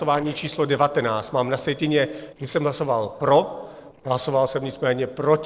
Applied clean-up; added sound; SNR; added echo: neural separator model SepFormer DNS4.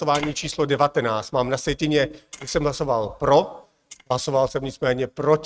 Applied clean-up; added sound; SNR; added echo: neural mask model RNNoise.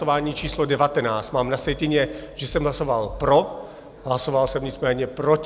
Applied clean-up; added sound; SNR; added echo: none; none; none; none.